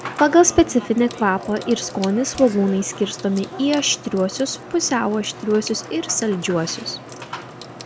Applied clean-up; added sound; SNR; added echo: none; Sink (filling or washing) / Water tap, faucet / Water; 14 dB; none.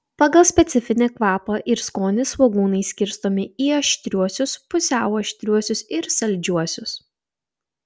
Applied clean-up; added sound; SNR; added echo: none; none; none; none.